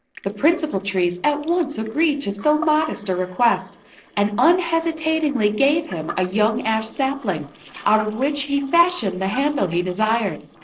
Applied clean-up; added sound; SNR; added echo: neural separator model SepFormer DNS4.